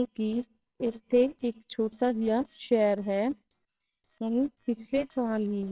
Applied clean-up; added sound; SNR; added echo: neural separator model SepFormer WHAMR!.